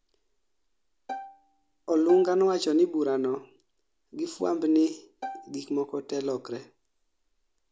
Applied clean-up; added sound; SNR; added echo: none; Bowed string instrument; 13 dB; none.